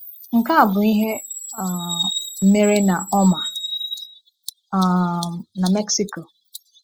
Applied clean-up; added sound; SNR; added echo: classical method spectral subtraction.